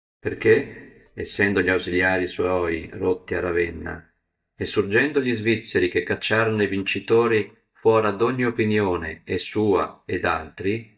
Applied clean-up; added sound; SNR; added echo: neural mask model DeepFilterNet 3.